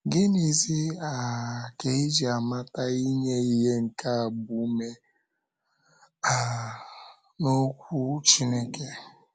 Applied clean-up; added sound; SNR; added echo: none; none; none; none.